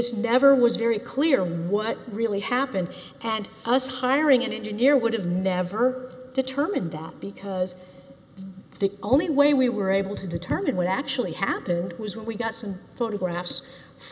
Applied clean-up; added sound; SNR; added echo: none; none; none; none.